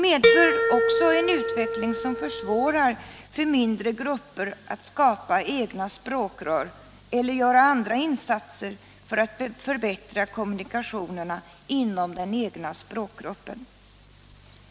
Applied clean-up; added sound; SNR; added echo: none; Harp; -2 dB; none.